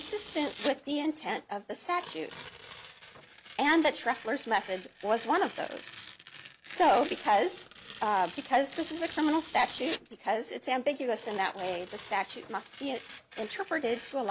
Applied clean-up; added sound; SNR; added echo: none; Tearing; 14 dB; none.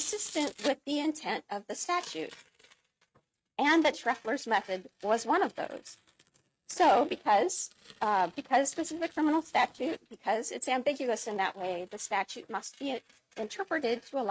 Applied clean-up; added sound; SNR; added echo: neural mask model RNNoise.